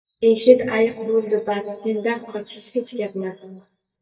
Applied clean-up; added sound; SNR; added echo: neural mask model DeepFilterNet 3.